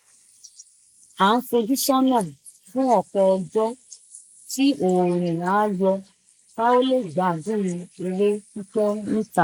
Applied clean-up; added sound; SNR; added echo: neural mask model Resemble Enhance denoiser.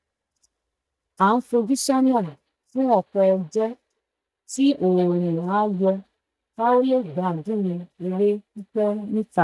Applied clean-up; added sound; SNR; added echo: neural mask model DeepFilterNet 3.